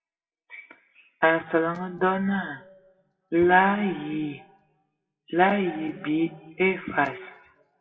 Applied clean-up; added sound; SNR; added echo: classical method WPE with log-MMSE.